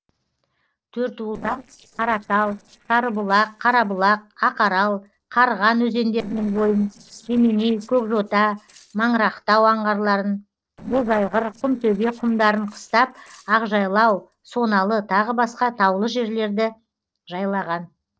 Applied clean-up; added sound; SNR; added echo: neural separator model SepFormer DNS4.